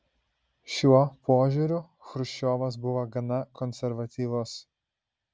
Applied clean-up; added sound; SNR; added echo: none; none; none; none.